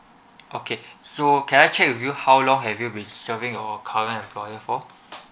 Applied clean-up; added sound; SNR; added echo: none; none; none; none.